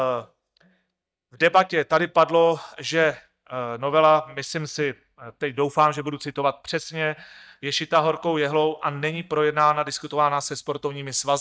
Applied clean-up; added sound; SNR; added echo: neural mask model DeepFilterNet 3.